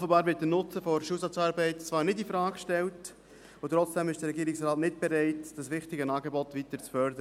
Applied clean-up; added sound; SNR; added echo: none; none; none; none.